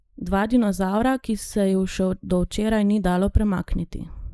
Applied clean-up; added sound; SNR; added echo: neural mask model Resemble Enhance denoiser.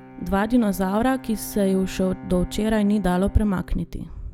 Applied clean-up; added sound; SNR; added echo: none; Bowed string instrument; 18 dB; none.